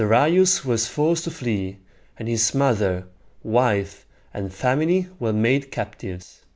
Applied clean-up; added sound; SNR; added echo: none; none; none; none.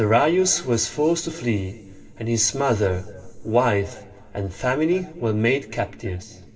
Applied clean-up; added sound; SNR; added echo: none; none; none; reverberation time 2.5 s.